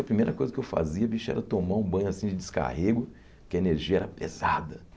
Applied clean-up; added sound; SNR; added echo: none; none; none; none.